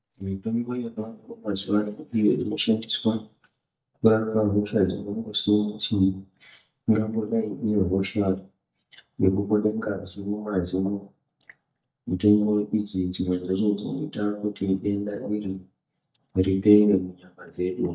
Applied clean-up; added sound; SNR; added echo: neural mask model DeepFilterNet 3.